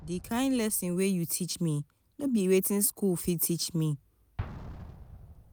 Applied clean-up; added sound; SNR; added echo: none; Explosion; 17 dB; none.